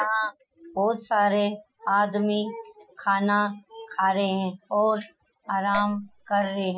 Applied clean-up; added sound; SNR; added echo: classical method Wiener filter.